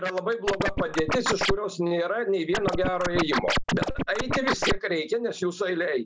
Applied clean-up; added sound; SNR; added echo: none; Scratching (performance technique); 0 dB; none.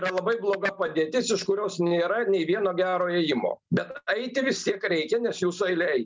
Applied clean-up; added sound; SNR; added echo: none; none; none; none.